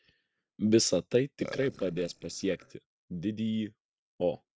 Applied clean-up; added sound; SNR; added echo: neural separator model SepFormer DNS4.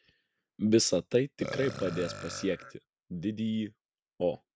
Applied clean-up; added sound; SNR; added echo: none; Burping, eructation; 13 dB; none.